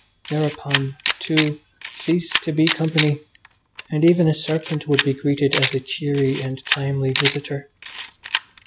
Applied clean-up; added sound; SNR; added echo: none; Camera; 6 dB; none.